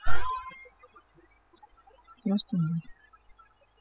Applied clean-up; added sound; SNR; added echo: classical method spectral subtraction.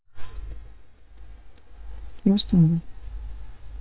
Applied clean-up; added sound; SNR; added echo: neural mask model DeepFilterNet 3.